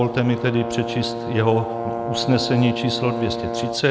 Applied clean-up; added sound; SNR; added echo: none; Brass instrument; 6 dB; none.